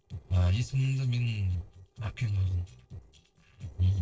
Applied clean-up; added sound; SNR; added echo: neural separator model SepFormer DNS4.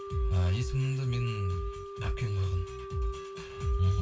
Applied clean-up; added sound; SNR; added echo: none; Wind instrument, woodwind instrument; 11 dB; reverberation time 0.2 s.